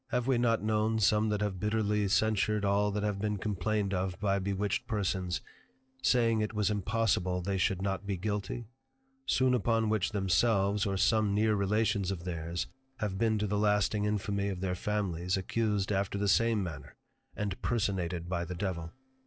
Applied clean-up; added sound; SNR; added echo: neural separator model SepFormer DNS4.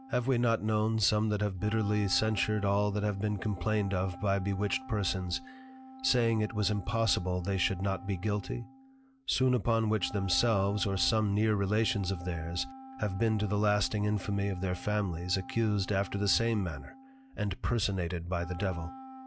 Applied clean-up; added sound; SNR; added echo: none; Wind instrument, woodwind instrument; 17 dB; none.